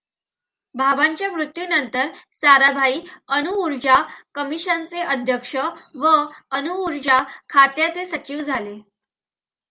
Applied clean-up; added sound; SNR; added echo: none; none; none; none.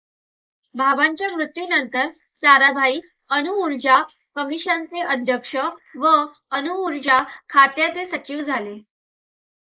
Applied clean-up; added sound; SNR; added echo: neural mask model Resemble Enhance denoiser.